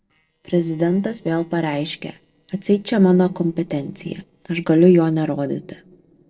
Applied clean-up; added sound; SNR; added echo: neural separator model SepFormer DNS4.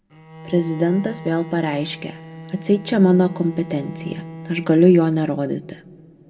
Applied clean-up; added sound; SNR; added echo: none; Bowed string instrument; 16 dB; reverberation time 0.9 s.